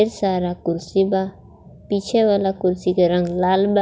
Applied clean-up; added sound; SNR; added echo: none; none; none; none.